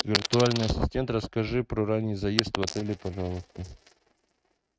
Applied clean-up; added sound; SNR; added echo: neural mask model RNNoise.